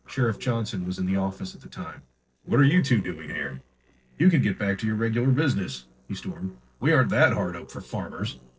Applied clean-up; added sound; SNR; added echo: neural separator model SepFormer DNS4.